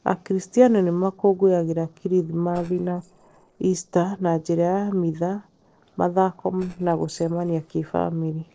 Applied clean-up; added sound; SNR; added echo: neural separator model SepFormer DNS4.